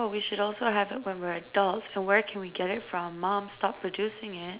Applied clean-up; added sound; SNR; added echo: none; none; none; none.